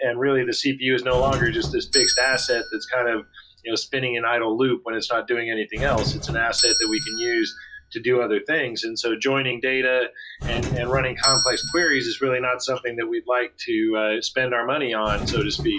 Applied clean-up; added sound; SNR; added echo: classical method log-MMSE.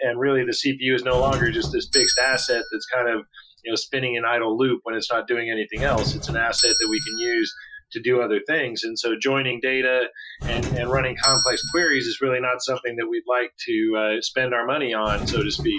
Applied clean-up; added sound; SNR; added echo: classical method Wiener filter.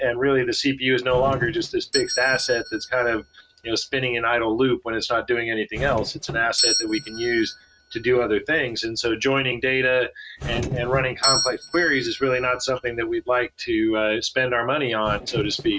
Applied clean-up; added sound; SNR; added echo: neural mask model RNNoise.